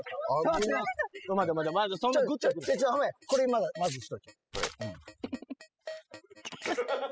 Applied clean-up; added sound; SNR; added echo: classical method spectral subtraction.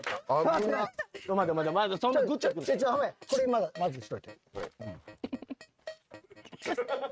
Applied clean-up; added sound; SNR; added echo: neural mask model RNNoise.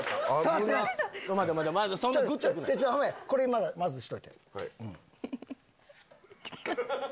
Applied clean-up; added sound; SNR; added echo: none; none; none; none.